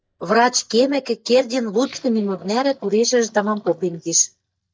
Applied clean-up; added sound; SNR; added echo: neural mask model DeepFilterNet 3.